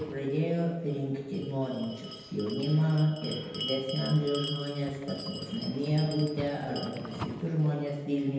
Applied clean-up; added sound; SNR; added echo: none; Bell; 12 dB; reverberation time 1.0 s.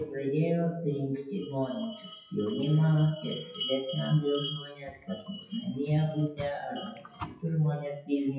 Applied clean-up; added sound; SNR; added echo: classical method WPE with log-MMSE.